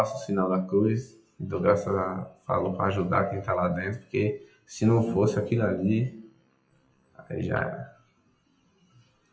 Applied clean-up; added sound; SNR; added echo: classical method WPE with log-MMSE.